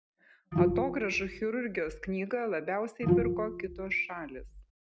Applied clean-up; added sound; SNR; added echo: none; Bowed string instrument; -2 dB; none.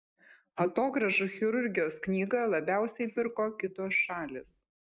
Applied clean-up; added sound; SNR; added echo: neural mask model Resemble Enhance denoiser.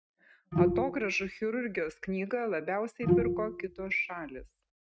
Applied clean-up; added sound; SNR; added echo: neural mask model RNNoise.